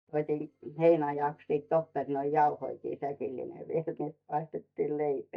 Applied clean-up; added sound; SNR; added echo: neural mask model DeepFilterNet 3.